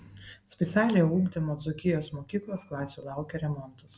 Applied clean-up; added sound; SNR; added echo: none; none; none; none.